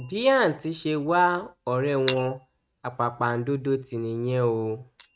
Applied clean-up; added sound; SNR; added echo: neural mask model RNNoise.